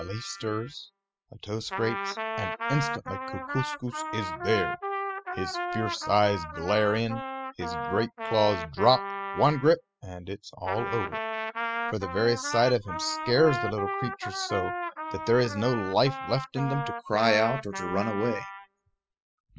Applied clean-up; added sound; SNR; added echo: classical method spectral subtraction.